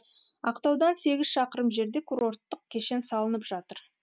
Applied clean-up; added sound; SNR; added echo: none; none; none; none.